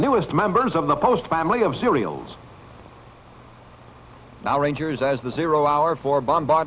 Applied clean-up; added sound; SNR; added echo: none; none; none; none.